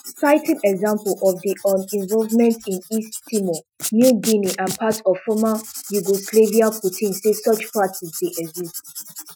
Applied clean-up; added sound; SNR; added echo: classical method Wiener filter.